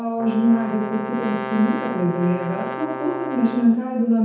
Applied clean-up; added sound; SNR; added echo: none; Brass instrument; 10 dB; reverberation time 0.9 s.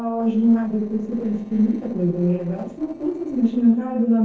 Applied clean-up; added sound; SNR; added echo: neural separator model SepFormer DNS4.